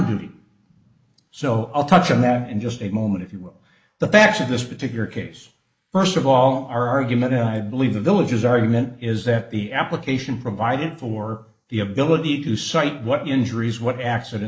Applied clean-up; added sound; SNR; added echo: neural mask model Resemble Enhance denoiser.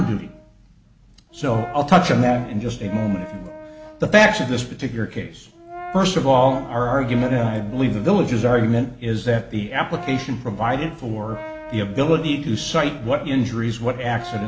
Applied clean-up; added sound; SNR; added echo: none; Brass instrument; 18 dB; none.